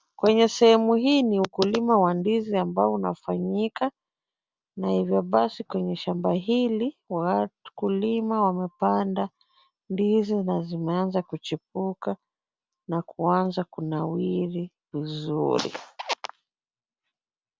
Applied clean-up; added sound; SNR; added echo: none; none; none; none.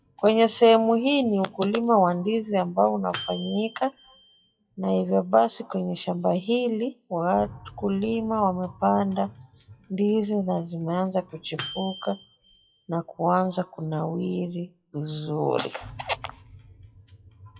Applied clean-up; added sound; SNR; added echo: classical method WPE with log-MMSE.